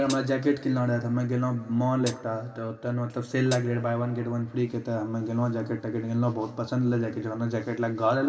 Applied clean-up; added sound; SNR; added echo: none; Hi-hat; 17 dB; reverberation time 2.1 s.